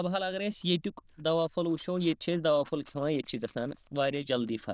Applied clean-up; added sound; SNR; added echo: neural diffusion model UNIVERSE++.